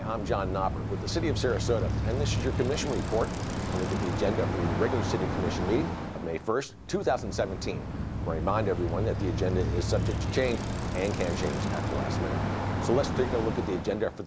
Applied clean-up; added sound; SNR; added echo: none; Bicycle; 0 dB; none.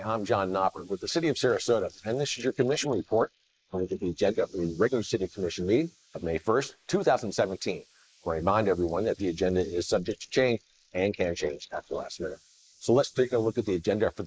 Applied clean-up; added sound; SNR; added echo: neural mask model Resemble Enhance denoiser.